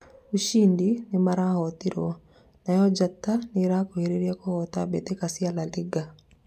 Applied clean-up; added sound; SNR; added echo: none; none; none; none.